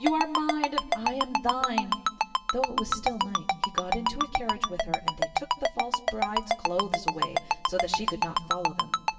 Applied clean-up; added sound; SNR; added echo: none; Ringtone; -4 dB; reverberation time 1.3 s.